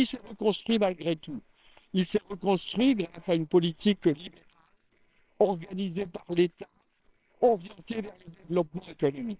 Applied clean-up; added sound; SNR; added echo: neural separator model SepFormer WHAMR!.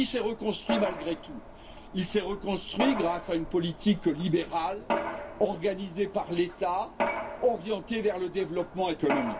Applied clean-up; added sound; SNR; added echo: none; Mechanisms; 7 dB; reverberation time 0.2 s.